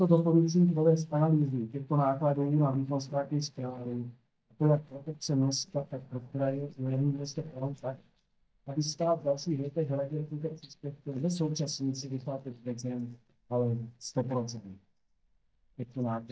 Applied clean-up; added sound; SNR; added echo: neural mask model DeepFilterNet 3.